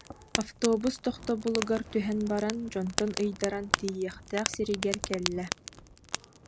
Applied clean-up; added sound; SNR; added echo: none; Fire; 6 dB; none.